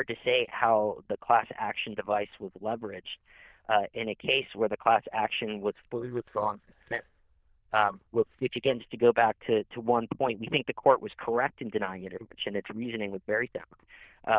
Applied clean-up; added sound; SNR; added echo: neural diffusion model UNIVERSE++.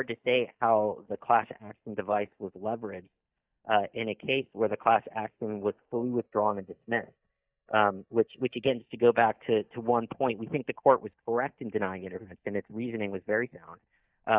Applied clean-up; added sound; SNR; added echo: neural mask model DeepFilterNet 3.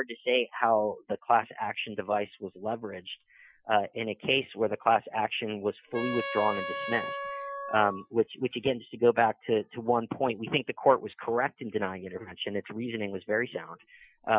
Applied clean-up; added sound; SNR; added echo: classical method Wiener filter.